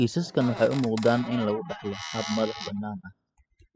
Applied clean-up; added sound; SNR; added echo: classical method spectral subtraction.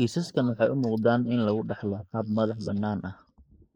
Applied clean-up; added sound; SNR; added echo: neural mask model Resemble Enhance denoiser.